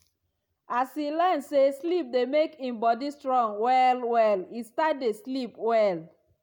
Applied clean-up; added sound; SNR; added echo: none; none; none; none.